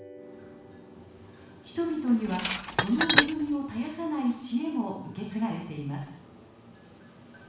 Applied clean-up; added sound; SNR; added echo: none; Tools; -5 dB; reverberation time 0.7 s.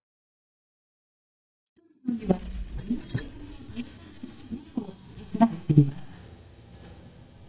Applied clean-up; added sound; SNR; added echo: neural mask model DeepFilterNet 3.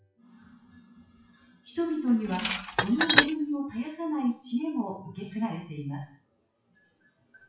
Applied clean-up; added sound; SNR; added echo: classical method WPE with log-MMSE.